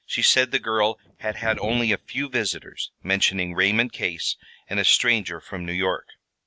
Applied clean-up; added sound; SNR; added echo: neural mask model RNNoise.